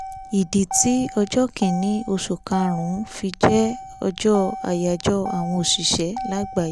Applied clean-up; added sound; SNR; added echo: none; Motor vehicle (road); 11 dB; none.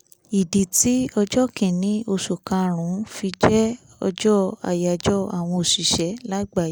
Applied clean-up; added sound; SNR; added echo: none; none; none; none.